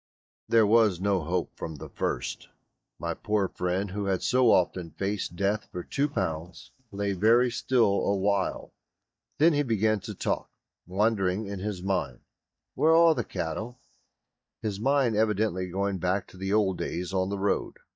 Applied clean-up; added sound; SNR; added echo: neural mask model DeepFilterNet 3.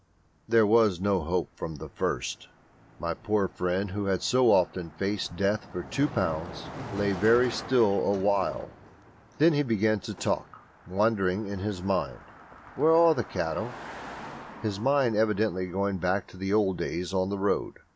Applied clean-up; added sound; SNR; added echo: none; Car passing by; 17 dB; none.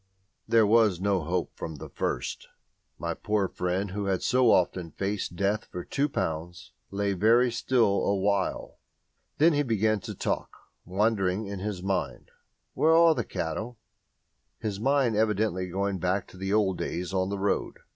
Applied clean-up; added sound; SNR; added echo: none; none; none; none.